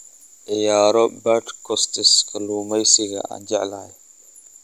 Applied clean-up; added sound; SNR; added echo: none; none; none; none.